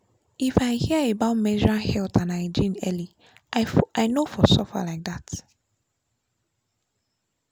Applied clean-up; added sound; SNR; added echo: none; none; none; none.